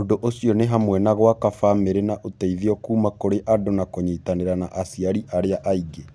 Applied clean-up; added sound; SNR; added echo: none; none; none; none.